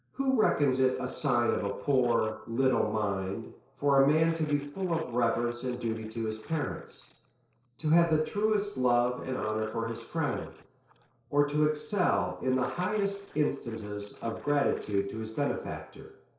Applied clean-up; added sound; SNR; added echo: neural separator model SepFormer DNS4.